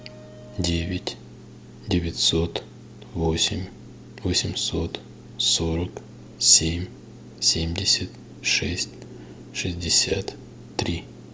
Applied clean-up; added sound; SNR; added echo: none; none; none; none.